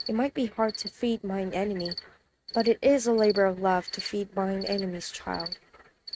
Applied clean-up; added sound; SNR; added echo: neural mask model RNNoise.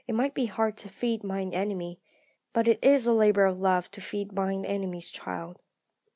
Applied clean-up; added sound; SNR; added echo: none; none; none; none.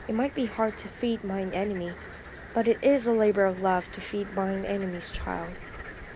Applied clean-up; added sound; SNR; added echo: none; Cricket; 11 dB; none.